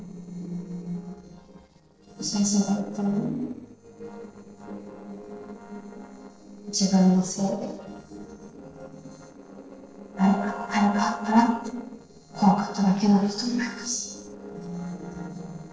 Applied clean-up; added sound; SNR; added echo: neural separator model SepFormer DNS4.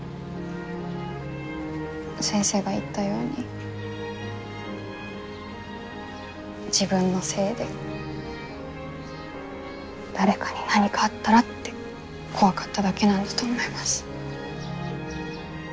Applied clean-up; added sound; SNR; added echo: none; none; none; none.